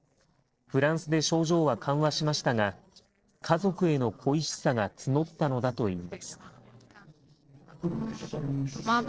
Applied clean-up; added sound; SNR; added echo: neural separator model SepFormer DNS4.